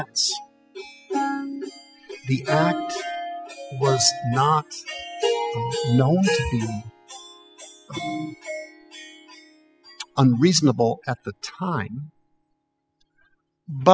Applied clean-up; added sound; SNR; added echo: classical method spectral subtraction.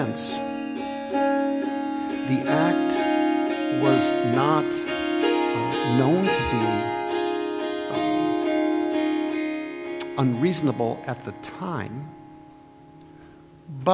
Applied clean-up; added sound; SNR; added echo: none; Harp; -3 dB; none.